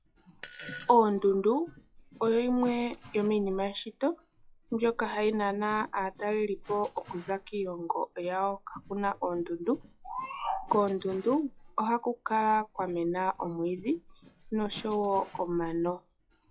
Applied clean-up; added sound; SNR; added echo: classical method log-MMSE.